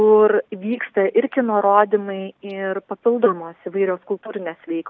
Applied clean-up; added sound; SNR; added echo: none; none; none; none.